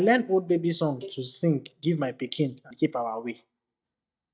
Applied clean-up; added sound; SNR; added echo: neural mask model DeepFilterNet 3.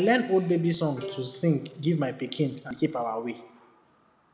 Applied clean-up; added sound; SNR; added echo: none; Bowed string instrument; 18 dB; reverberation time 1.1 s.